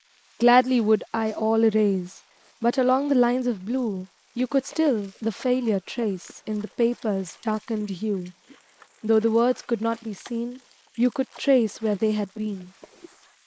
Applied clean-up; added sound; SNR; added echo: neural mask model Resemble Enhance denoiser.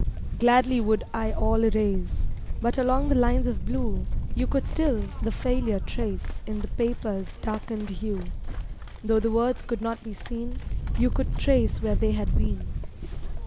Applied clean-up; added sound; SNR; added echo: none; Livestock, farm animals, working animals; 0 dB; none.